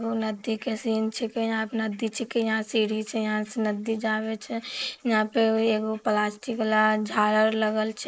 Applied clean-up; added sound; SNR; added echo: neural mask model Resemble Enhance denoiser.